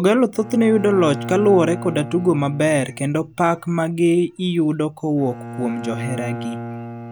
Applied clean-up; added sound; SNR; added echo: none; Bowed string instrument; 12 dB; none.